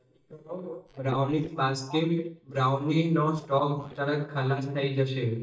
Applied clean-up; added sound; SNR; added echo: neural mask model DeepFilterNet 3.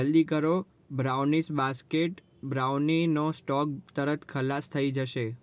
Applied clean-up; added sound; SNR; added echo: none; none; none; none.